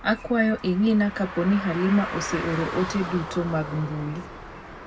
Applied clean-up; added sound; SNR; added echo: none; Car; 10 dB; reverberation time 0.4 s.